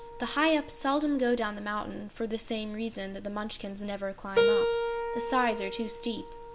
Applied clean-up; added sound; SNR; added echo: none; Keyboard (musical); 3 dB; none.